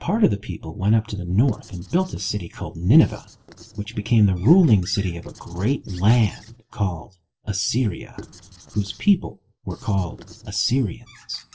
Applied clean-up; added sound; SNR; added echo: neural separator model SepFormer DNS4.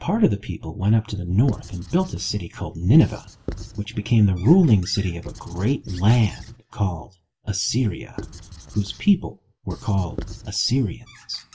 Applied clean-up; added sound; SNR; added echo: none; Squeak / Writing; 18 dB; reverberation time 0.2 s.